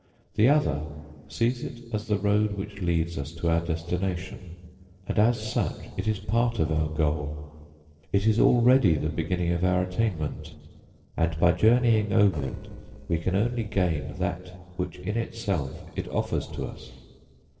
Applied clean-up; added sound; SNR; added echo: neural separator model SepFormer DNS4.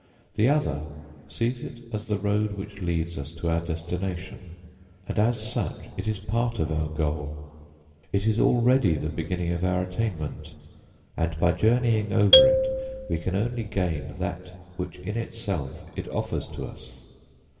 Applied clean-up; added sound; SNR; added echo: none; Marimba, xylophone; -3 dB; reverberation time 2.0 s.